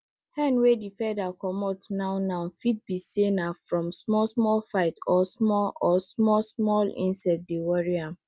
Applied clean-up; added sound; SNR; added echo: none; none; none; none.